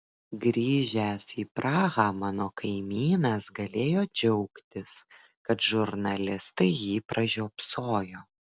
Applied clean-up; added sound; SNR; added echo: none; none; none; none.